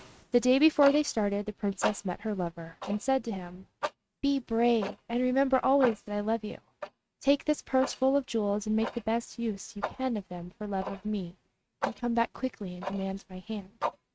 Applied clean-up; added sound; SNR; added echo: neural mask model RNNoise.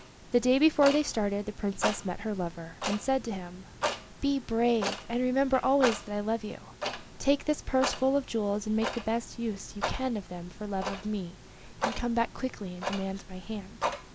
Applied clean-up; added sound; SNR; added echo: none; Clock; 9 dB; none.